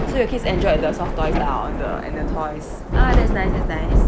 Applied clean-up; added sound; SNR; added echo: none; Thunder / Rain; -5 dB; none.